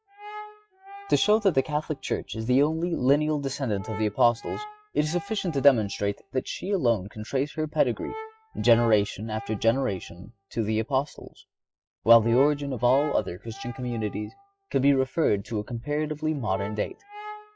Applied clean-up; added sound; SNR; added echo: classical method log-MMSE.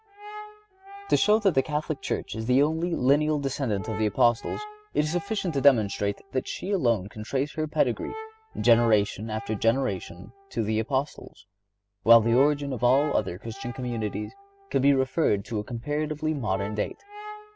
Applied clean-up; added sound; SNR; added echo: none; Brass instrument; 17 dB; none.